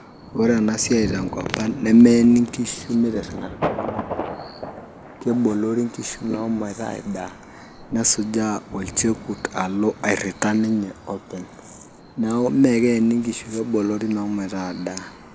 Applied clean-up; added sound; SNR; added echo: none; Thunder; 14 dB; none.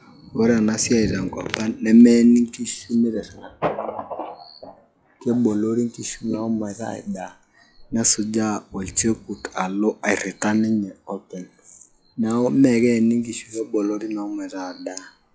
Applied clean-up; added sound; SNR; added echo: classical method log-MMSE.